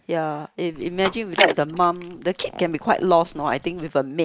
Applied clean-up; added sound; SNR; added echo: neural mask model Resemble Enhance denoiser.